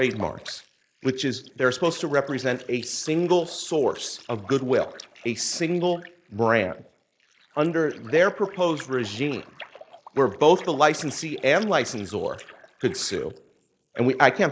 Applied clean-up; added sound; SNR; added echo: neural mask model Resemble Enhance denoiser.